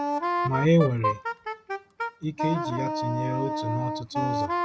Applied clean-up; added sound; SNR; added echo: none; Wind instrument, woodwind instrument; 1 dB; none.